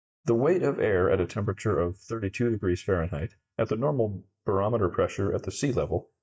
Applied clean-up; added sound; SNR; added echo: neural mask model DeepFilterNet 3.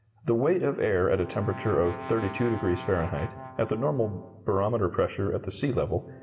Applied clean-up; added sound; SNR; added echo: none; Brass instrument; 16 dB; reverberation time 1.0 s.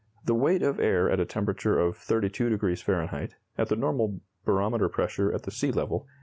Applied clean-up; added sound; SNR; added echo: none; none; none; none.